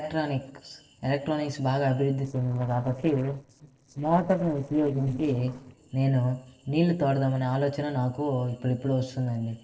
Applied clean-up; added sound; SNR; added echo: neural separator model SepFormer DNS4.